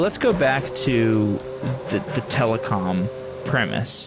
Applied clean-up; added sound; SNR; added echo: none; Race car, auto racing / Accelerating, revving, vroom; 9 dB; none.